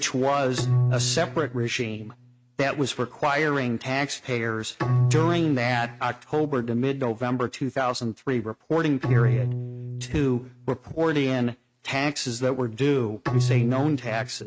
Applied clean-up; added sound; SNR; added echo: neural mask model RNNoise.